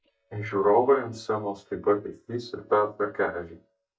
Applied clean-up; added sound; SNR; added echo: neural mask model DeepFilterNet 3.